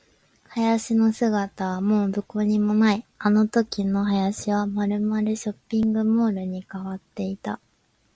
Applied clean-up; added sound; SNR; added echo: none; none; none; none.